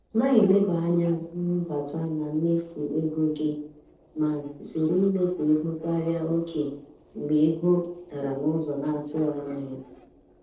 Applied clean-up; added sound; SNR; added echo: neural separator model SepFormer DNS4.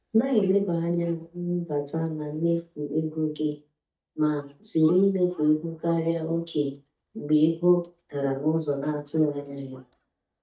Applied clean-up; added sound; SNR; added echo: neural mask model DeepFilterNet 3.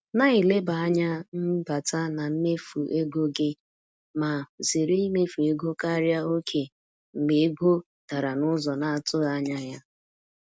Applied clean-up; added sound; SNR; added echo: none; none; none; none.